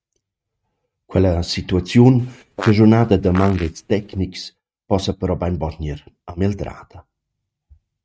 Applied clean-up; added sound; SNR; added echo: neural mask model RNNoise.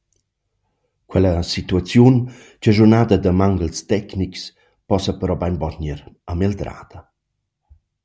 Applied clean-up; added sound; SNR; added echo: none; none; none; none.